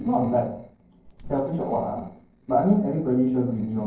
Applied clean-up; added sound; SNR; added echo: neural separator model SepFormer DNS4.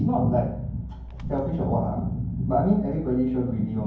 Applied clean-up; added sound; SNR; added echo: none; Bird; 17 dB; reverberation time 0.9 s.